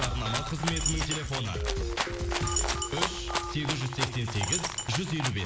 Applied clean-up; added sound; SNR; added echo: none; Coin (dropping) + Rattle (instrument); 3 dB; none.